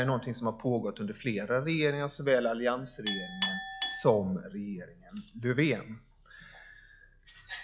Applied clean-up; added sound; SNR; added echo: classical method log-MMSE.